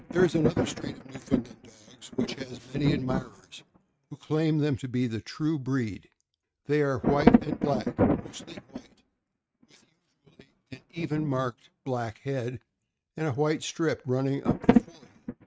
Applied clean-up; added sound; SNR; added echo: neural mask model RNNoise.